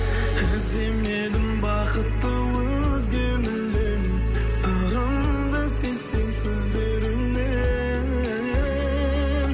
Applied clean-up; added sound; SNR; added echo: none; none; none; none.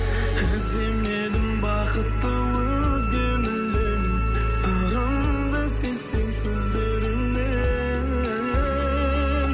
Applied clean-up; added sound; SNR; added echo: none; Wind instrument, woodwind instrument; 12 dB; none.